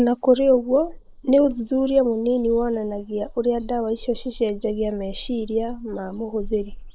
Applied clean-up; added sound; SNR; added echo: neural mask model Resemble Enhance denoiser.